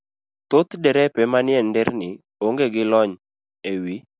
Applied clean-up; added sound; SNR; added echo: none; none; none; none.